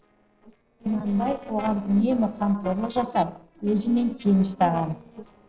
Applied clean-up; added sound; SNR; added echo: neural separator model SepFormer DNS4.